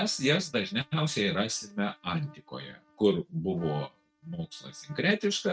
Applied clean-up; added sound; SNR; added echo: neural mask model RNNoise.